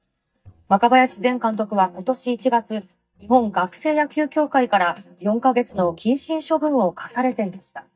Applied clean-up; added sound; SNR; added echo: neural mask model DeepFilterNet 3.